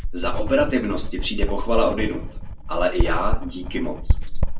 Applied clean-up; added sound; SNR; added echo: none; Writing; -3 dB; reverberation time 0.2 s.